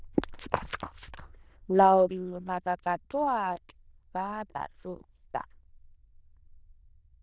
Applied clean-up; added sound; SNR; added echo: neural diffusion model UNIVERSE++.